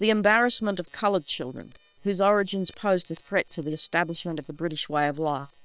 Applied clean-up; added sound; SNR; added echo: neural separator model SepFormer WHAM!.